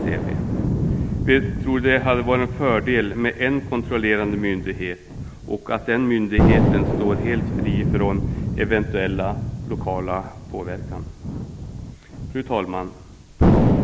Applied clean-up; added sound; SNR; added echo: none; Thunder; -1 dB; none.